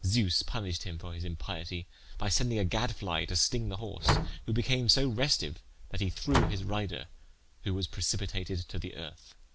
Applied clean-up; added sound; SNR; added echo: none; Slam; 4 dB; none.